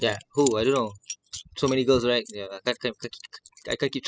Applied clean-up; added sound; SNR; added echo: classical method spectral subtraction.